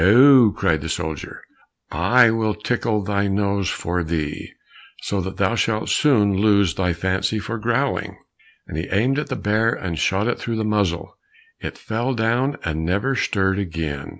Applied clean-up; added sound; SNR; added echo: none; none; none; none.